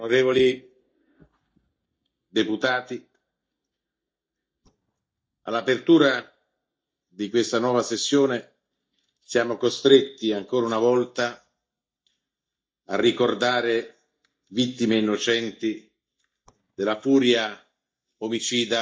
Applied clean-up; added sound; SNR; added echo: neural mask model DeepFilterNet 3.